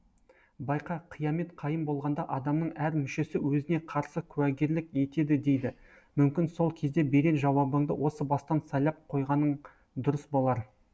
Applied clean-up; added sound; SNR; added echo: none; none; none; none.